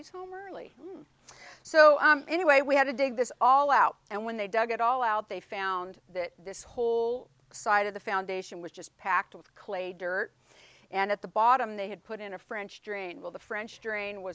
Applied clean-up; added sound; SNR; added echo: none; none; none; none.